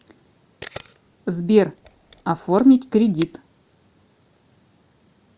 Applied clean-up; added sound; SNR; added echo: none; Camera; 19 dB; none.